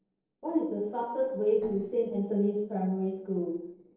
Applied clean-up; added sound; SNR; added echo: neural separator model SepFormer DNS4.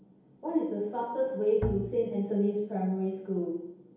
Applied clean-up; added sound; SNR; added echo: none; Bowed string instrument; 7 dB; reverberation time 2.2 s.